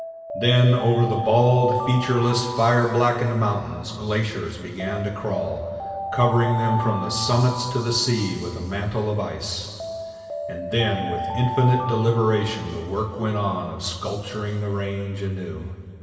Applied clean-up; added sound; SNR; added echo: none; Alarm; 9 dB; reverberation time 2.3 s.